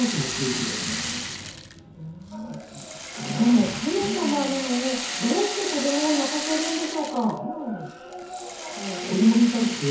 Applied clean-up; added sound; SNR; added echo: none; Rattle (instrument); 7 dB; reverberation time 0.6 s.